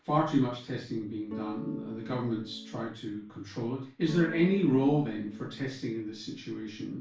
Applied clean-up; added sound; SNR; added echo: none; Electric guitar / Strum; 12 dB; reverberation time 0.3 s.